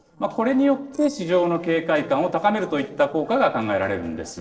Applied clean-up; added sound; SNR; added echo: neural separator model SepFormer DNS4.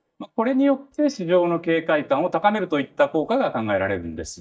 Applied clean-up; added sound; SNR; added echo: neural mask model DeepFilterNet 3.